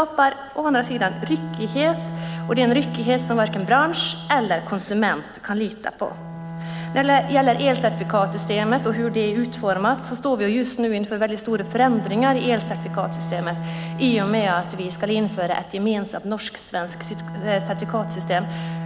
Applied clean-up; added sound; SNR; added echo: none; Bowed string instrument; 9 dB; none.